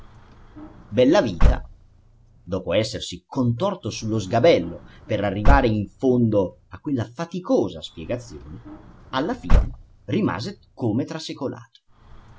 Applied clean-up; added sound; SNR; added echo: none; Slam / Car; 2 dB; none.